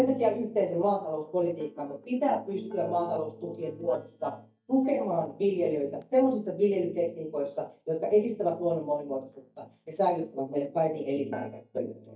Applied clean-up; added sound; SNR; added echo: neural mask model DeepFilterNet 3.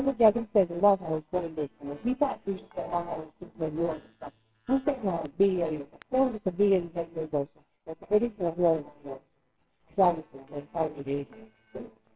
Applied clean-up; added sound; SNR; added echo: neural separator model SepFormer WHAMR!.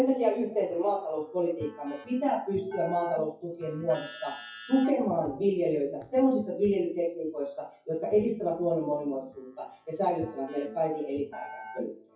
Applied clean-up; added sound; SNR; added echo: classical method WPE with log-MMSE.